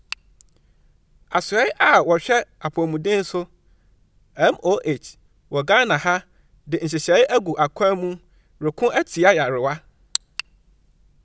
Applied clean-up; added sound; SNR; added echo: none; none; none; none.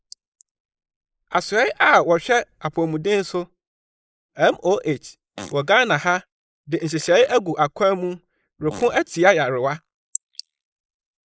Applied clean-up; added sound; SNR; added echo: neural mask model Resemble Enhance denoiser.